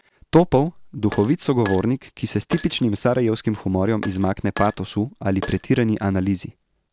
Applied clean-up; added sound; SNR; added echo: none; Glass; 16 dB; none.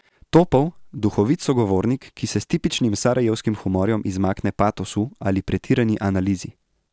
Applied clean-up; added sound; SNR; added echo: none; none; none; none.